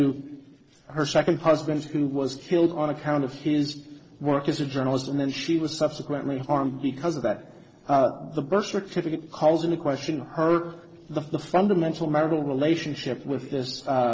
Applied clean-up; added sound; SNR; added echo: neural separator model SepFormer DNS4.